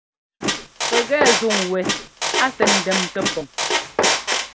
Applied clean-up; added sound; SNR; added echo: none; Squeak; -3 dB; none.